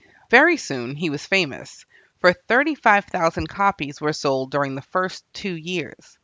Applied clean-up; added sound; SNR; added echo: none; none; none; none.